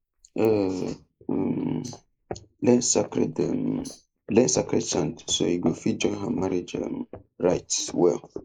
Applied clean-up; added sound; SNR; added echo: neural mask model Resemble Enhance denoiser.